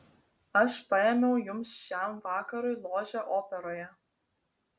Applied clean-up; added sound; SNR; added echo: none; none; none; none.